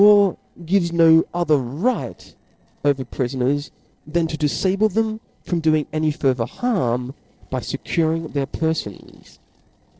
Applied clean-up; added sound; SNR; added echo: neural separator model SepFormer DNS4.